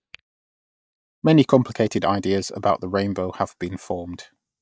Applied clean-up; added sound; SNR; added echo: neural mask model DeepFilterNet 3.